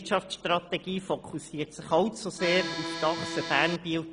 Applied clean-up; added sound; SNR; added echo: none; Accordion; 5 dB; none.